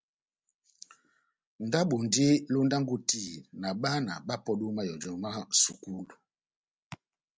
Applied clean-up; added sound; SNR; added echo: none; none; none; none.